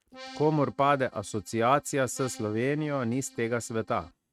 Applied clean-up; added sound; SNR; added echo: neural mask model RNNoise.